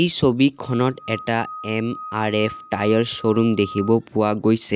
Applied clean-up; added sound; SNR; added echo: none; Screech / Glass; 16 dB; none.